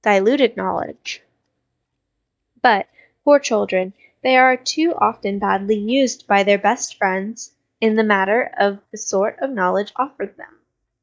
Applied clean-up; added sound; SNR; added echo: neural mask model DeepFilterNet 3.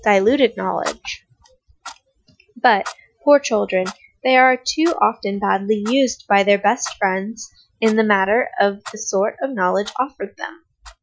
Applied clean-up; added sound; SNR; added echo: classical method Wiener filter.